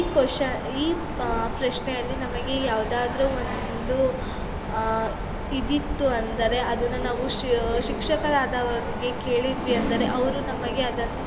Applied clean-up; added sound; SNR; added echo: none; Mechanisms; 4 dB; none.